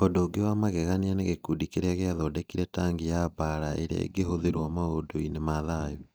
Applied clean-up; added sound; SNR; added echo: neural mask model DeepFilterNet 3.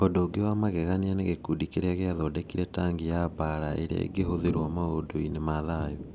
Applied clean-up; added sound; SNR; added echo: none; Thunder; 13 dB; none.